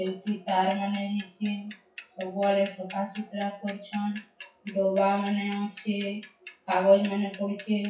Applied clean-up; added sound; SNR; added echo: classical method WPE with log-MMSE.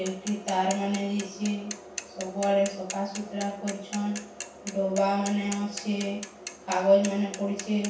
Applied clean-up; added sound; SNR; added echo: none; Mechanisms / Bicycle; 14 dB; reverberation time 0.7 s.